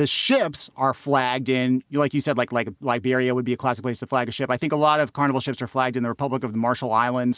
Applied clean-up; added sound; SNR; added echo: none; none; none; none.